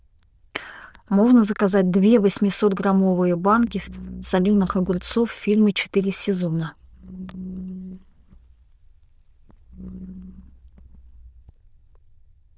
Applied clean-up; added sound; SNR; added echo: neural diffusion model UNIVERSE++.